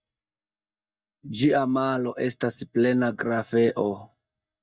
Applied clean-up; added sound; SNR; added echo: neural mask model DeepFilterNet 3.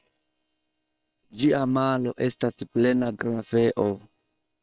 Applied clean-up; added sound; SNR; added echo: neural separator model SepFormer WHAM!.